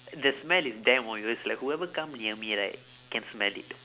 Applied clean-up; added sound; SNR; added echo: none; none; none; none.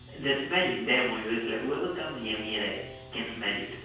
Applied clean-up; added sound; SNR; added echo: none; Train; 18 dB; reverberation time 0.6 s.